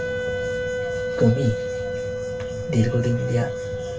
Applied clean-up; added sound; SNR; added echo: none; Wind instrument, woodwind instrument; 3 dB; reverberation time 0.2 s.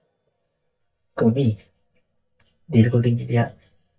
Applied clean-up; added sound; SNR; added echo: neural mask model DeepFilterNet 3.